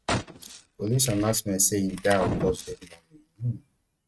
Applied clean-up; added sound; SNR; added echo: neural mask model RNNoise.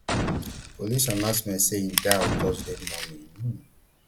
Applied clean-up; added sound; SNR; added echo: none; Chewing, mastication + Boom; 2 dB; none.